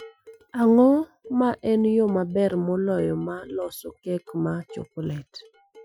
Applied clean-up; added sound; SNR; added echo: classical method Wiener filter.